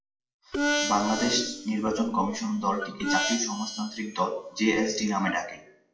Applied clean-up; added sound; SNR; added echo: classical method WPE with log-MMSE.